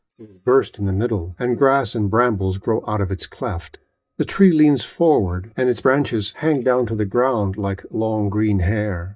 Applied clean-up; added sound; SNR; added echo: neural mask model DeepFilterNet 3.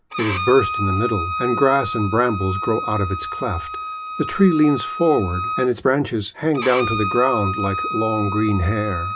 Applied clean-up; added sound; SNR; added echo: none; Bowed string instrument; 6 dB; reverberation time 0.3 s.